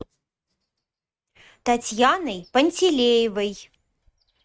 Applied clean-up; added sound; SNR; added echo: neural mask model RNNoise.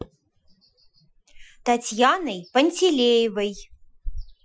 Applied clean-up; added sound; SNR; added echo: classical method Wiener filter.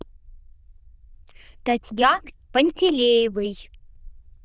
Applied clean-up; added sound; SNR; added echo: neural diffusion model UNIVERSE++.